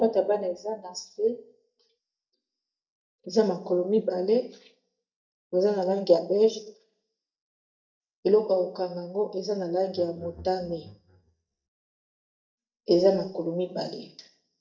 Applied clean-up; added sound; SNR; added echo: neural mask model DeepFilterNet 3.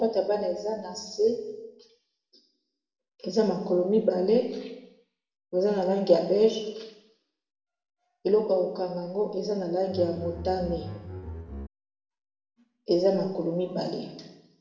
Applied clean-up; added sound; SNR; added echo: none; Bowed string instrument; 10 dB; reverberation time 0.8 s.